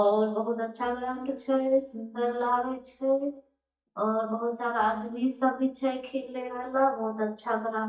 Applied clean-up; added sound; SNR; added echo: neural mask model DeepFilterNet 3.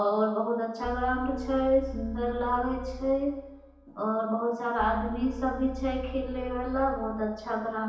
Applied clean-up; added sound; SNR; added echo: none; Keyboard (musical); 12 dB; reverberation time 0.9 s.